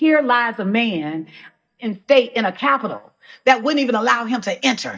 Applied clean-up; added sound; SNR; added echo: neural mask model DeepFilterNet 3.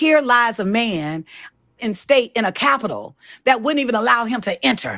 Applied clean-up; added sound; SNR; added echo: none; none; none; none.